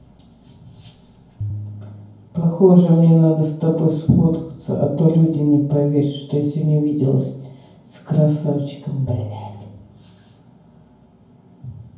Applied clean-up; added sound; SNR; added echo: none; Piano; 14 dB; reverberation time 0.9 s.